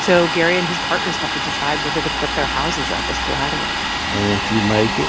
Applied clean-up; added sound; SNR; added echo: none; Domestic sounds, home sounds; 1 dB; none.